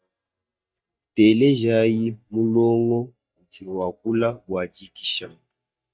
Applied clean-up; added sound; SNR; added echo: neural mask model DeepFilterNet 3.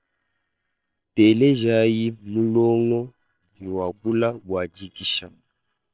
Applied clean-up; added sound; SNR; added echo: neural separator model SepFormer WHAM!.